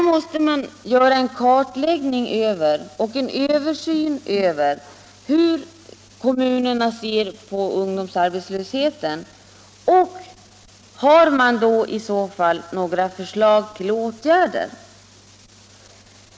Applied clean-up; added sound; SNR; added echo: none; none; none; none.